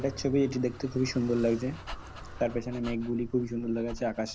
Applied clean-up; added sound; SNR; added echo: none; Car + Dog; 13 dB; none.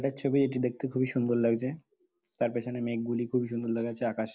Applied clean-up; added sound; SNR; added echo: none; none; none; none.